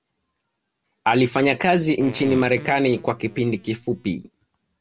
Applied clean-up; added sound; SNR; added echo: none; Fart; 16 dB; none.